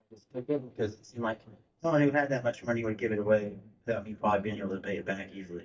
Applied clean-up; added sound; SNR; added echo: neural mask model DeepFilterNet 3.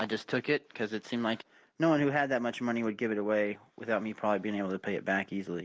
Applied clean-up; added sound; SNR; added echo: none; none; none; none.